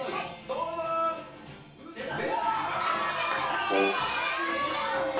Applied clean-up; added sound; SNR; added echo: none; Brass instrument; 2 dB; reverberation time 0.3 s.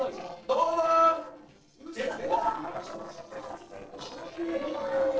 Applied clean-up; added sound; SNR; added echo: neural separator model SepFormer DNS4.